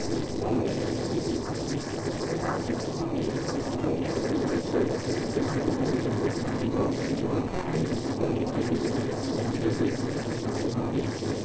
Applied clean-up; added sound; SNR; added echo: neural separator model SepFormer DNS4.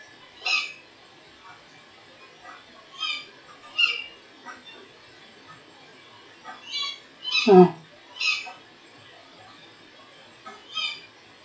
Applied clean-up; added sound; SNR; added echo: classical method log-MMSE.